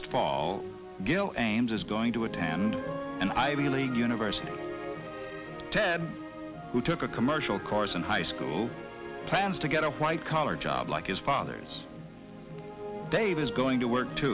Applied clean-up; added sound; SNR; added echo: none; none; none; none.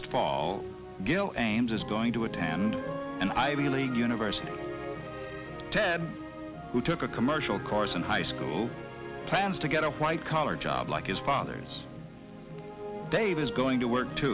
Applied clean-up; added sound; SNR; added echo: none; Keyboard (musical); 18 dB; none.